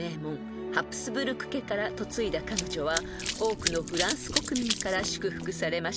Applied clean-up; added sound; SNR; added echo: none; Run; 4 dB; none.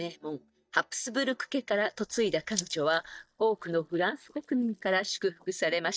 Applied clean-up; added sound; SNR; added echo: neural mask model DeepFilterNet 3.